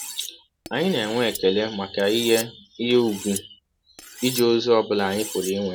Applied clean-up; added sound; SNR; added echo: none; Cutlery, silverware; 14 dB; none.